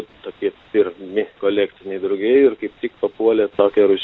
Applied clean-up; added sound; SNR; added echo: none; none; none; none.